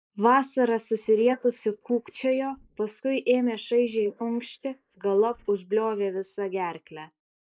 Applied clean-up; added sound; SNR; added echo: neural mask model Resemble Enhance denoiser.